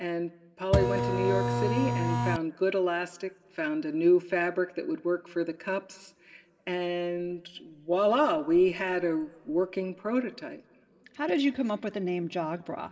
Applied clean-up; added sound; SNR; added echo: none; Printer; -2 dB; reverberation time 2.1 s.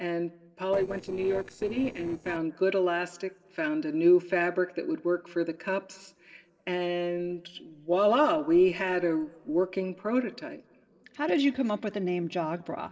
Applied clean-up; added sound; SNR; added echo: neural separator model SepFormer DNS4.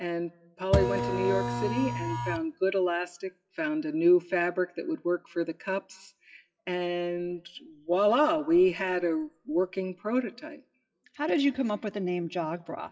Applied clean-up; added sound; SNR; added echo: classical method WPE with log-MMSE.